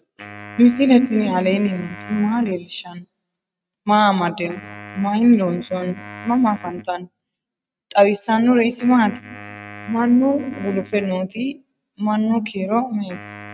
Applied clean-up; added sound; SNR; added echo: neural mask model RNNoise.